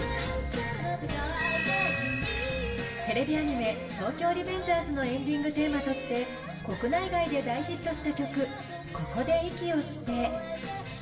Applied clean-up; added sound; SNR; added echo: none; none; none; reverberation time 0.9 s.